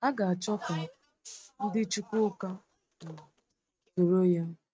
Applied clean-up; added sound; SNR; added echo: neural mask model RNNoise.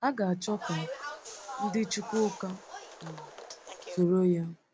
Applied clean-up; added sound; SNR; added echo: none; Bus; 9 dB; none.